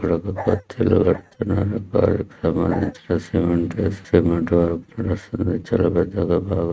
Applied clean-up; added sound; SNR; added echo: neural mask model RNNoise.